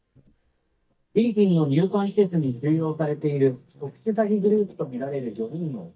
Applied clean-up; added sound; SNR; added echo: neural mask model DeepFilterNet 3.